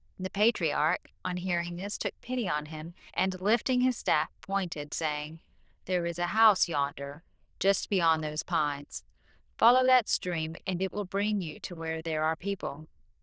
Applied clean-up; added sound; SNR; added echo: neural diffusion model UNIVERSE++.